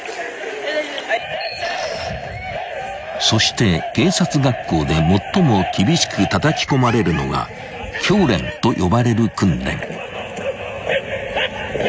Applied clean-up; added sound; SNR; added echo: none; none; none; none.